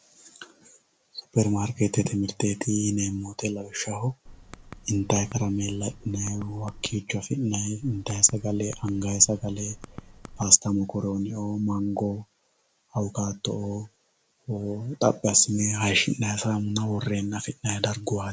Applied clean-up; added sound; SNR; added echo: none; Typing; 18 dB; none.